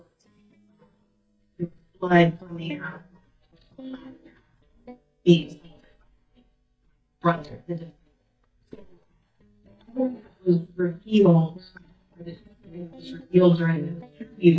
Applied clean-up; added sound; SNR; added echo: neural mask model DeepFilterNet 3.